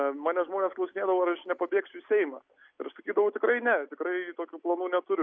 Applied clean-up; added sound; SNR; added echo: none; none; none; none.